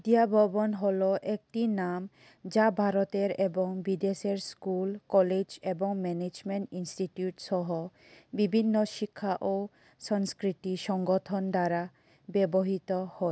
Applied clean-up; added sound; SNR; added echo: none; none; none; none.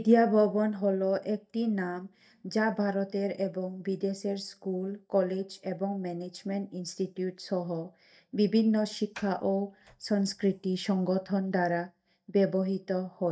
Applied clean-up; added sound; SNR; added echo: neural mask model DeepFilterNet 3.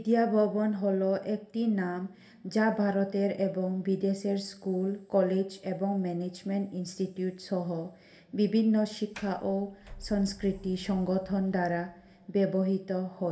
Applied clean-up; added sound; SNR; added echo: none; Sliding door; 20 dB; reverberation time 1.3 s.